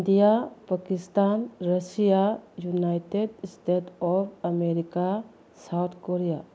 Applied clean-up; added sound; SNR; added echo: none; none; none; none.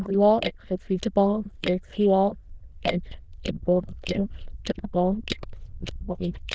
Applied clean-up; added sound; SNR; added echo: neural diffusion model UNIVERSE++.